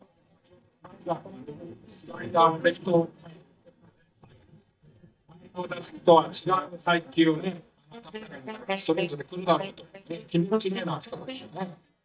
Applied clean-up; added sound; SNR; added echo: neural mask model DeepFilterNet 3.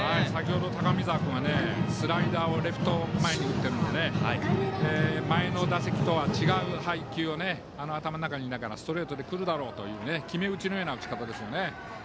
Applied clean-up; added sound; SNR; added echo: none; none; none; none.